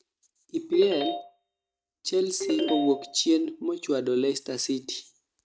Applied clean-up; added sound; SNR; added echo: neural mask model RNNoise.